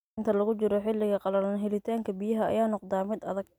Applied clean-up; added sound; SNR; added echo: none; none; none; none.